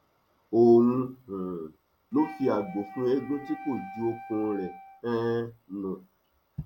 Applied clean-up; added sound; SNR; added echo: none; Wind instrument, woodwind instrument; 16 dB; none.